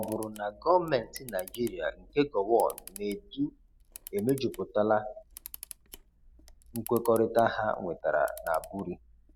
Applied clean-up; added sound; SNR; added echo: none; Camera; 19 dB; none.